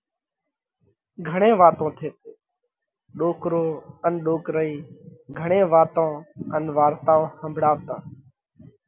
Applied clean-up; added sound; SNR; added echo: none; none; none; none.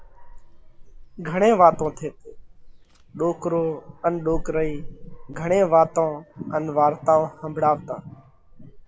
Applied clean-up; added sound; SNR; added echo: none; Dog; 15 dB; none.